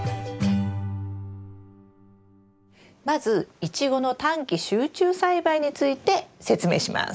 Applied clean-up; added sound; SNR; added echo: none; none; none; none.